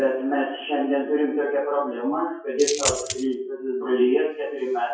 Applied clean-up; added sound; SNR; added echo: classical method WPE with log-MMSE.